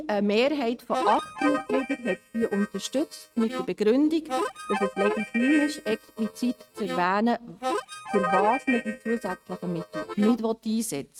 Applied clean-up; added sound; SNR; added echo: neural mask model RNNoise.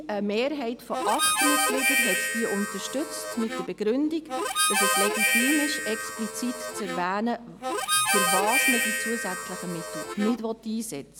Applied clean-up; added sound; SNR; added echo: none; Harmonica; -3 dB; none.